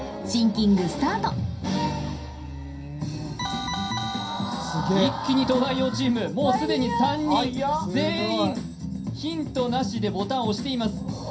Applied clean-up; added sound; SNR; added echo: none; none; none; reverberation time 0.3 s.